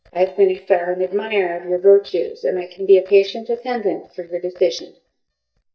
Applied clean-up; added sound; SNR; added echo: neural mask model DeepFilterNet 3.